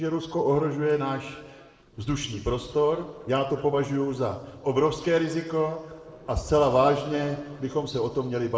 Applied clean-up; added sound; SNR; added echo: neural separator model SepFormer DNS4.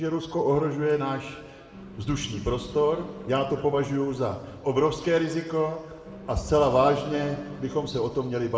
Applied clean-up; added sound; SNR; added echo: none; Engine; 19 dB; reverberation time 1.6 s.